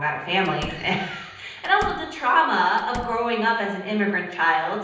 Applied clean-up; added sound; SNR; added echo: none; Slam; 16 dB; reverberation time 0.9 s.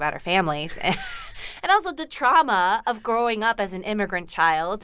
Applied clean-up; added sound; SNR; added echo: none; none; none; none.